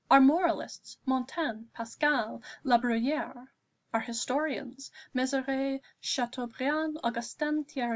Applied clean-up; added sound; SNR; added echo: none; none; none; none.